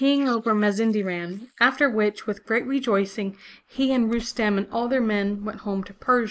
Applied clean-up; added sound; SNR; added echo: neural mask model Resemble Enhance denoiser.